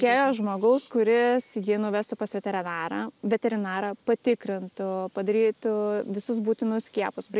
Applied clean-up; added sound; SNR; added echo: none; none; none; none.